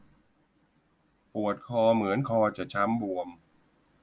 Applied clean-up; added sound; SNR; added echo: none; none; none; none.